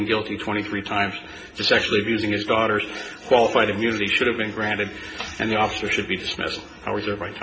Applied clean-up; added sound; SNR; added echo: none; none; none; reverberation time 0.3 s.